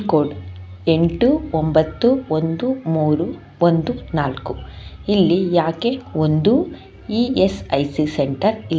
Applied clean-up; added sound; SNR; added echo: none; none; none; none.